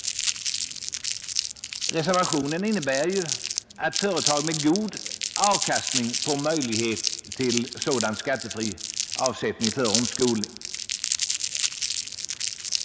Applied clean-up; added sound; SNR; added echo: none; Crumpling, crinkling; 2 dB; none.